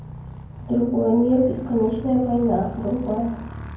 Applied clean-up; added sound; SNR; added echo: none; Motorcycle; 13 dB; reverberation time 0.9 s.